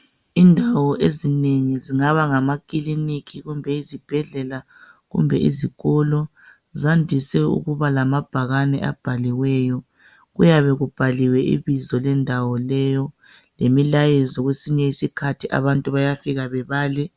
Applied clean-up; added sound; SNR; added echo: none; none; none; none.